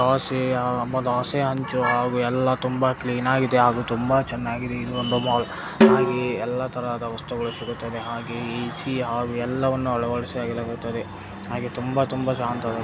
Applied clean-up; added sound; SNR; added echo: none; Snare drum; 0 dB; none.